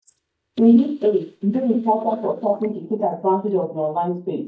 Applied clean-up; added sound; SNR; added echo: neural mask model DeepFilterNet 3.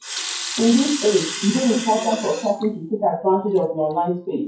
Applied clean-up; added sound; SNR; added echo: classical method WPE with log-MMSE.